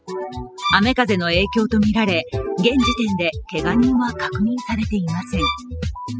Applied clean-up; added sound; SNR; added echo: classical method spectral subtraction.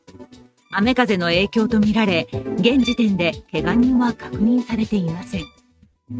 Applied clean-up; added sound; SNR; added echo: neural mask model RNNoise.